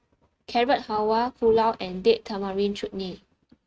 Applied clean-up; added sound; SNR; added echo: neural mask model RNNoise.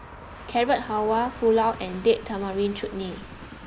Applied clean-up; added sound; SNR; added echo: none; Train; 15 dB; none.